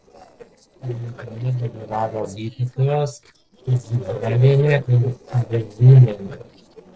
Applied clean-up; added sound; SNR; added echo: neural separator model SepFormer DNS4.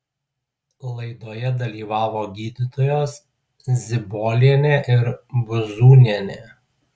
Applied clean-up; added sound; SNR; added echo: none; none; none; none.